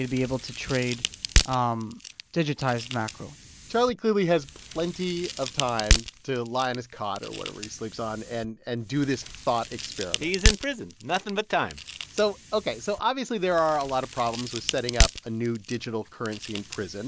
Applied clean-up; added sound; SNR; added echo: none; Crack; 3 dB; none.